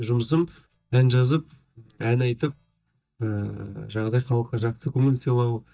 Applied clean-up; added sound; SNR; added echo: neural mask model DeepFilterNet 3.